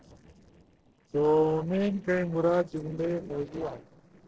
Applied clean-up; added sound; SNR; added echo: neural separator model SepFormer DNS4.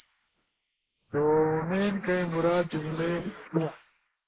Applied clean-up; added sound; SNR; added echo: neural mask model Resemble Enhance denoiser.